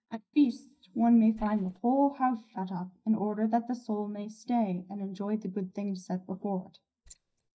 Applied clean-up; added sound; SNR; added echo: neural mask model DeepFilterNet 3.